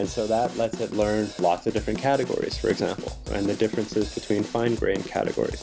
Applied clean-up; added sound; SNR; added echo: none; Drum / Drum kit; 10 dB; none.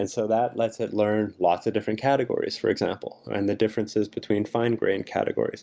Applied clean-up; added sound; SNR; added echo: none; none; none; none.